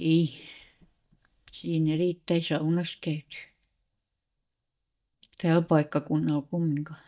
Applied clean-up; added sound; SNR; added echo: neural mask model DeepFilterNet 3.